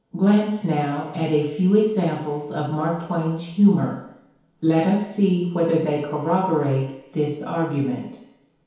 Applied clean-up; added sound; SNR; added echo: none; none; none; reverberation time 2.2 s.